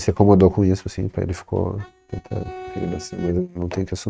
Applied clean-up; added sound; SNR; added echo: neural mask model RNNoise.